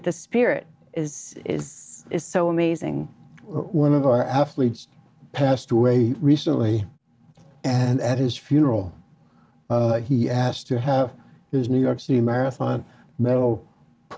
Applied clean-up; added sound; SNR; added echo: none; none; none; none.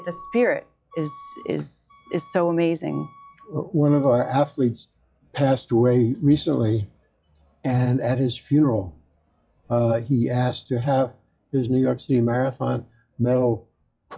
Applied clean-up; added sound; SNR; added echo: classical method log-MMSE.